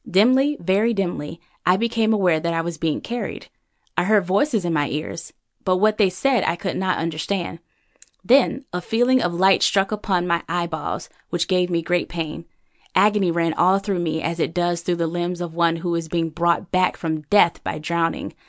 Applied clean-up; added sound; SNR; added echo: none; none; none; none.